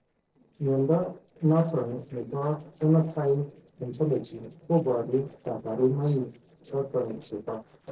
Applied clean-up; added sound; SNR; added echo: neural separator model SepFormer DNS4.